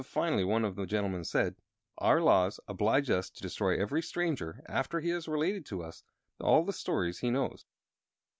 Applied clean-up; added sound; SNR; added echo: none; none; none; none.